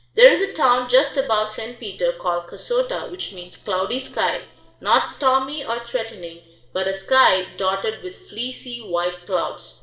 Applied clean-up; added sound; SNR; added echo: neural separator model SepFormer DNS4.